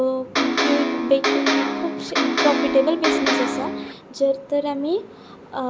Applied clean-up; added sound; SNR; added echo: none; Electric guitar; -2 dB; none.